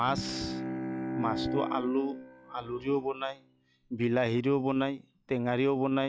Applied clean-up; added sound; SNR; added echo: classical method log-MMSE.